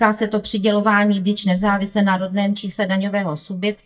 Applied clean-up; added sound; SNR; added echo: neural mask model DeepFilterNet 3.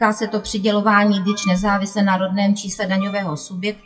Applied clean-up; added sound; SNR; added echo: classical method WPE with log-MMSE.